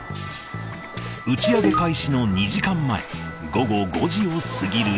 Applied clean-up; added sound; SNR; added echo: none; none; none; none.